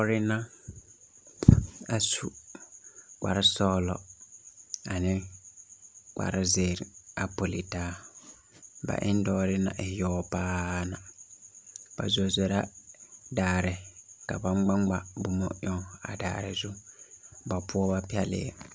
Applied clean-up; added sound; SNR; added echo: none; none; none; none.